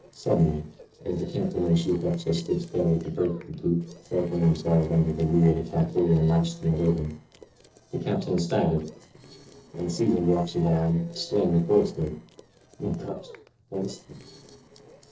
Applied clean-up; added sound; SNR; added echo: neural separator model SepFormer DNS4.